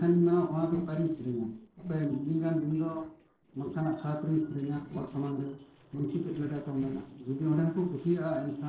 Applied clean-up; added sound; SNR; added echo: neural separator model SepFormer DNS4.